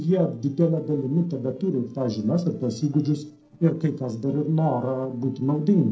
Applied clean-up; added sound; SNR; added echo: neural separator model SepFormer DNS4.